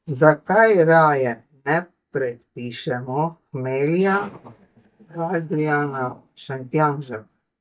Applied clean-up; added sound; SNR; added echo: neural mask model DeepFilterNet 3.